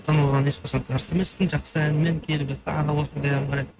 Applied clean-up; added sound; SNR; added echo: neural mask model RNNoise.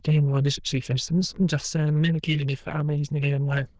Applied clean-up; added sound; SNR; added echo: neural diffusion model UNIVERSE++.